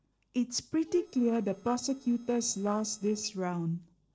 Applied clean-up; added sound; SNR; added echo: neural separator model SepFormer DNS4.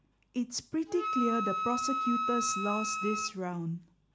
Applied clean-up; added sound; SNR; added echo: none; Wind instrument, woodwind instrument; 1 dB; none.